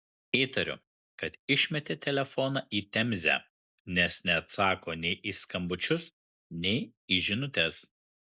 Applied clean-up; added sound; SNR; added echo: none; none; none; none.